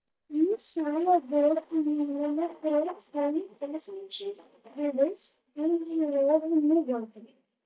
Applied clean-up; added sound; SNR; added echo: neural mask model DeepFilterNet 3.